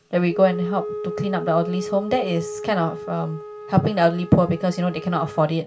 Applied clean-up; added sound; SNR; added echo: none; Wind instrument, woodwind instrument; 11 dB; reverberation time 0.2 s.